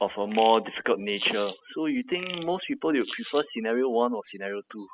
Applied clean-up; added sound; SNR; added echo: classical method spectral subtraction.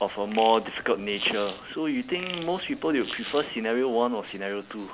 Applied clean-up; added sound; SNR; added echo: none; Fart; 13 dB; none.